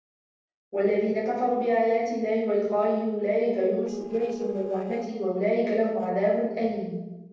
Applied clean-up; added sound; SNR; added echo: neural separator model SepFormer DNS4.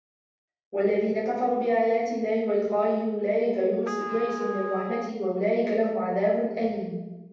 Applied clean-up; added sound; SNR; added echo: none; Trumpet; 10 dB; reverberation time 1.1 s.